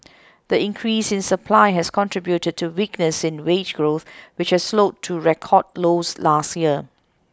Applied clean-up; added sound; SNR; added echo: none; none; none; none.